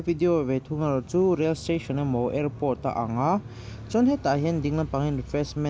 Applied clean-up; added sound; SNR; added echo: none; none; none; none.